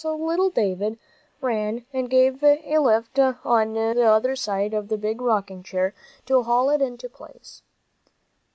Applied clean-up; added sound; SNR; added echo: none; none; none; none.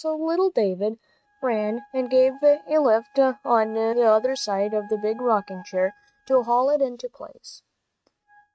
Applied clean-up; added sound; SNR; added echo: neural mask model RNNoise.